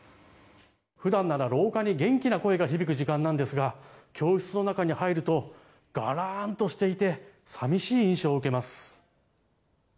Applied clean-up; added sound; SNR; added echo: none; none; none; none.